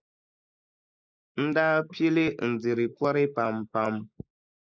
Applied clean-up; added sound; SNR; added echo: neural mask model Resemble Enhance denoiser.